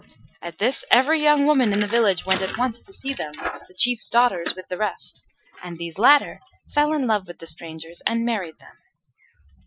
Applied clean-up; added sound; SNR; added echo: classical method Wiener filter.